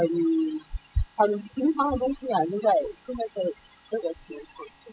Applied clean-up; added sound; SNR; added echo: classical method spectral subtraction.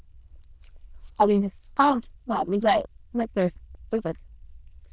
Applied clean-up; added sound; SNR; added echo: neural diffusion model UNIVERSE++.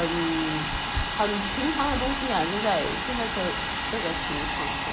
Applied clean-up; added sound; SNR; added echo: none; Domestic sounds, home sounds; 1 dB; none.